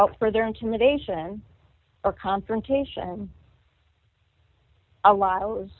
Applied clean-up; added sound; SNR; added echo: none; none; none; none.